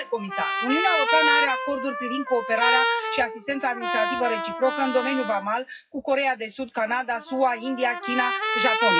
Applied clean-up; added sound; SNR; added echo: classical method WPE with log-MMSE.